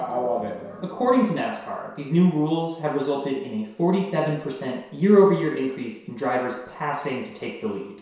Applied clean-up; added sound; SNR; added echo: none; none; none; reverberation time 0.7 s.